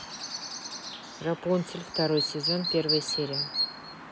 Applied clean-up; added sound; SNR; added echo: none; Chirp, tweet; 2 dB; none.